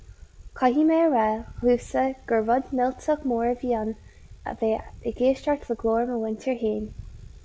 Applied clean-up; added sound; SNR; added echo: none; Bicycle; 19 dB; none.